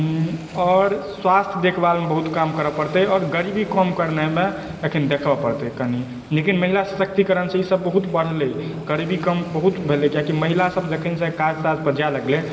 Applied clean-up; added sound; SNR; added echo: none; Waves, surf; 19 dB; reverberation time 0.5 s.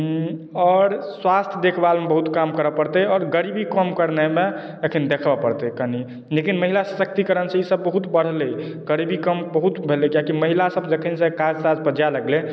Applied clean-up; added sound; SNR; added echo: none; none; none; none.